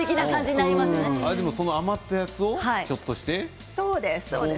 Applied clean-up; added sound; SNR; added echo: none; none; none; none.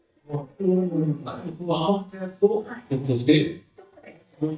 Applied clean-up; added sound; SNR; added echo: neural mask model DeepFilterNet 3.